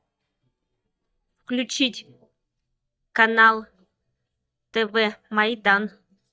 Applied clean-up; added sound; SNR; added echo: neural mask model DeepFilterNet 3.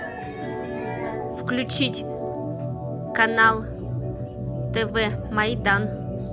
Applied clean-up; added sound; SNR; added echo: none; Organ; 3 dB; none.